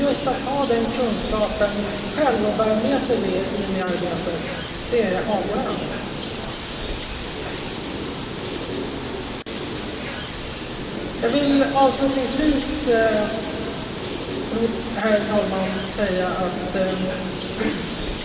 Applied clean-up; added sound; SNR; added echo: none; Bird; 5 dB; reverberation time 2.5 s.